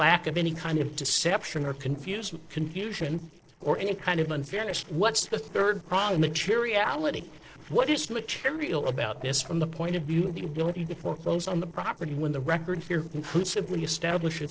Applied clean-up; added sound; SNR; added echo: neural separator model SepFormer DNS4.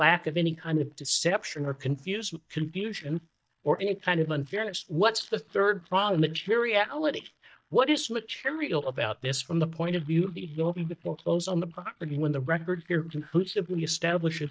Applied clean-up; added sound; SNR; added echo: neural mask model DeepFilterNet 3.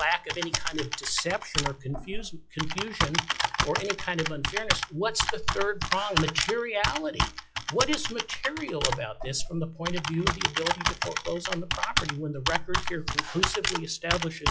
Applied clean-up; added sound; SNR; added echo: classical method log-MMSE.